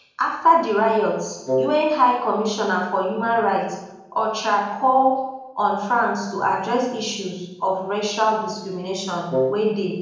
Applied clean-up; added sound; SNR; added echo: neural separator model SepFormer DNS4.